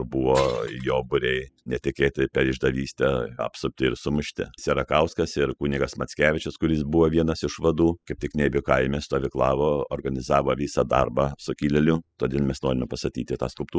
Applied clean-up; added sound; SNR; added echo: classical method spectral subtraction.